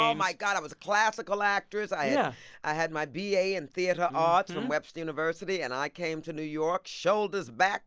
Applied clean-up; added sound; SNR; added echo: none; none; none; none.